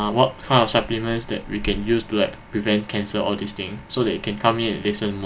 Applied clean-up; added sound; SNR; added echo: none; Animal; 16 dB; none.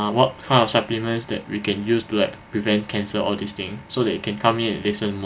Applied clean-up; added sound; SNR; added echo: none; none; none; none.